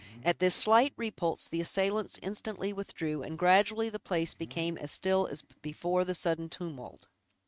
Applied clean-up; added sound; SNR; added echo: neural mask model RNNoise.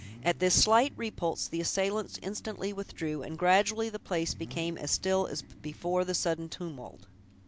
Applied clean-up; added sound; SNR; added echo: none; Idling / Accelerating, revving, vroom / Car; 20 dB; none.